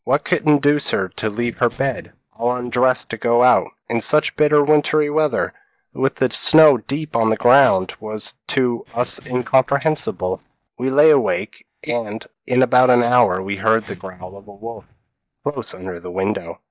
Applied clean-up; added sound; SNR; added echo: neural mask model DeepFilterNet 3.